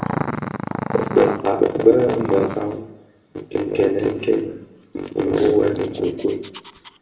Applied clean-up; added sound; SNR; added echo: none; Growling; 10 dB; reverberation time 0.7 s.